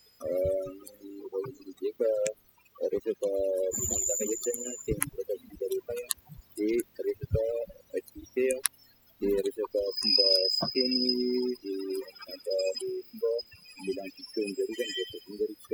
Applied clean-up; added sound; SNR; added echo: classical method spectral subtraction.